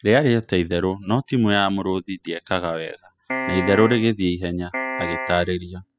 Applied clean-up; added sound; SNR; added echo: classical method spectral subtraction.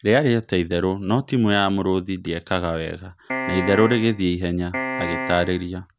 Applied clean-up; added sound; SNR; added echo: none; Piano; 6 dB; none.